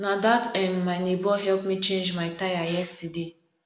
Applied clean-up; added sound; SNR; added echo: none; none; none; none.